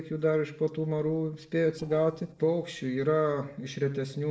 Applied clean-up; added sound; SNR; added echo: neural separator model SepFormer DNS4.